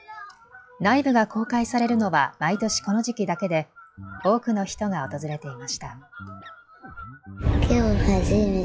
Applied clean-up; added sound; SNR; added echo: classical method log-MMSE.